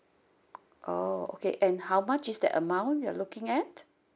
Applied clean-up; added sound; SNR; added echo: none; none; none; none.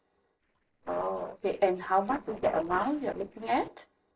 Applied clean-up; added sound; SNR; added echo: neural separator model SepFormer DNS4.